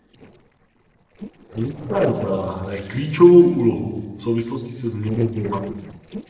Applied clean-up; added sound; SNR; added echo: neural separator model SepFormer DNS4.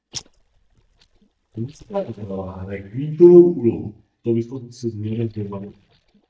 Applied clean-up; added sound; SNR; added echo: neural mask model DeepFilterNet 3.